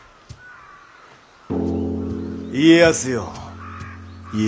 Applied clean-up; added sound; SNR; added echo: none; none; none; none.